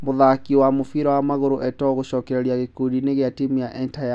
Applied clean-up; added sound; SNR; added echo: none; none; none; none.